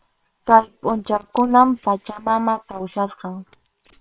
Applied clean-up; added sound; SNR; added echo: neural separator model SepFormer WHAM!.